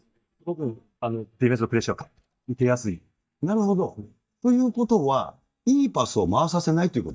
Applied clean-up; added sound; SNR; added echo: neural mask model DeepFilterNet 3.